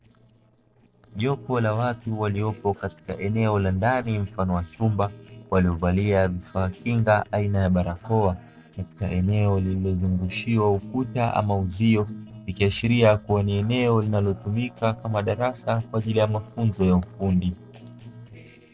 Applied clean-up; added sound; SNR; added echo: neural separator model SepFormer DNS4.